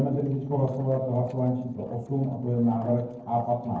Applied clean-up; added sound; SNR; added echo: neural separator model SepFormer DNS4.